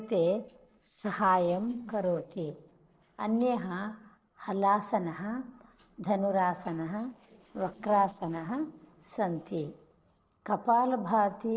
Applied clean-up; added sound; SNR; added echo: neural separator model SepFormer DNS4.